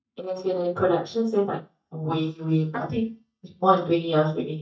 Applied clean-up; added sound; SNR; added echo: neural mask model DeepFilterNet 3.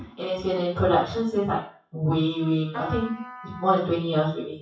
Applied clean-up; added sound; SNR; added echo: classical method WPE with log-MMSE.